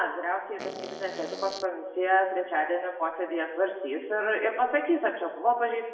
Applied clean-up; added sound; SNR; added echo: none; Fart; 12 dB; reverberation time 0.8 s.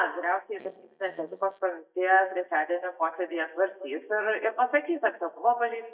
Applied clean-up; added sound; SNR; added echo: neural mask model DeepFilterNet 3.